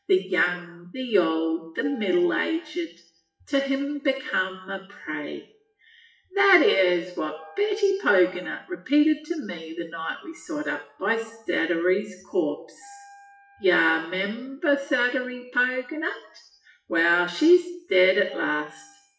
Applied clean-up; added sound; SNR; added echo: classical method WPE with log-MMSE.